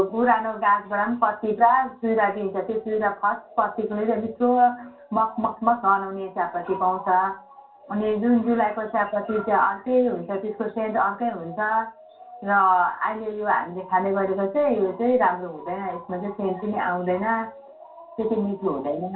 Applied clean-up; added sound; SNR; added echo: none; none; none; reverberation time 0.3 s.